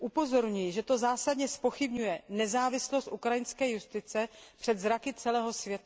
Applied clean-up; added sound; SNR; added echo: none; none; none; none.